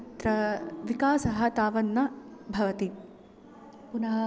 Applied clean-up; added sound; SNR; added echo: none; none; none; none.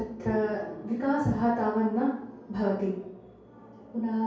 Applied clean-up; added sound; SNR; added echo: none; none; none; reverberation time 0.6 s.